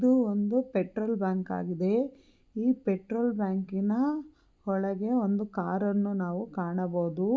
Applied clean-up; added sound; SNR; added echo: none; none; none; none.